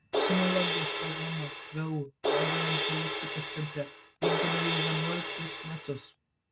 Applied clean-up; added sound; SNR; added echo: none; Crash cymbal; -3 dB; none.